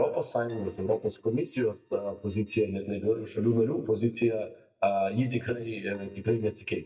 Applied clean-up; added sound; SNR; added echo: neural mask model DeepFilterNet 3.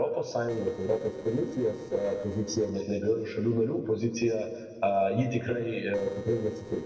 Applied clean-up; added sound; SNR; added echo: neural separator model SepFormer DNS4.